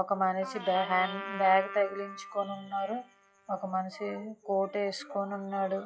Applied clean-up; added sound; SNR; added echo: classical method log-MMSE.